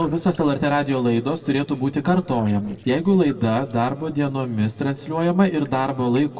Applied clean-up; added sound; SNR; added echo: neural separator model SepFormer DNS4.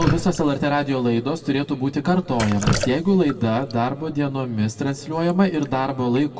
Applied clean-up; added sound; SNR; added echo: none; Drip; 9 dB; reverberation time 1.6 s.